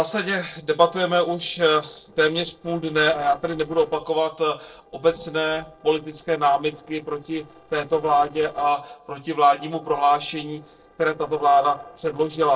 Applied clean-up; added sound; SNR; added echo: neural separator model SepFormer DNS4.